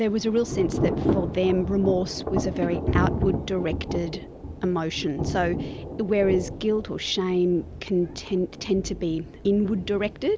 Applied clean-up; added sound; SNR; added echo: none; Thunder / Rain; 5 dB; none.